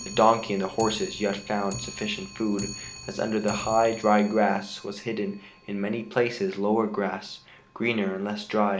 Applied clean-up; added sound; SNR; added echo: none; Clock; 16 dB; none.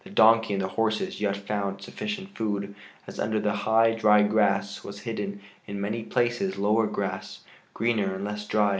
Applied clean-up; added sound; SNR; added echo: none; none; none; none.